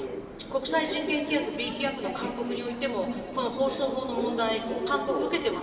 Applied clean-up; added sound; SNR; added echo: none; Subway, metro, underground; 6 dB; reverberation time 2.8 s.